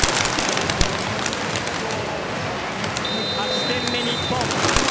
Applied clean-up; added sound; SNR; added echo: none; Bird; -1 dB; none.